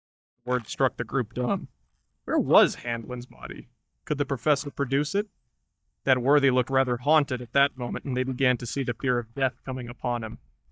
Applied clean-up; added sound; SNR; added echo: neural mask model DeepFilterNet 3.